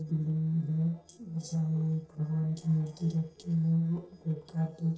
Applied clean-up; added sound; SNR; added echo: neural separator model SepFormer DNS4.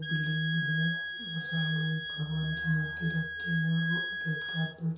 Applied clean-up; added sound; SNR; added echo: none; Wind instrument, woodwind instrument; 3 dB; reverberation time 0.6 s.